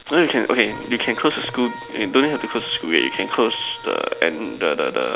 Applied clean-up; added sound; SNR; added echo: none; Wind instrument, woodwind instrument; 17 dB; none.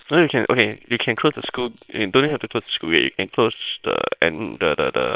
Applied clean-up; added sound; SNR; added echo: neural separator model SepFormer WHAM!.